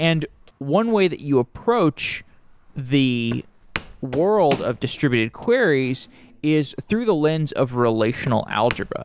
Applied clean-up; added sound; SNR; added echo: none; Walk, footsteps; 17 dB; none.